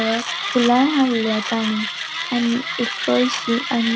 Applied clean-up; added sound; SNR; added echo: none; Mechanisms; 6 dB; none.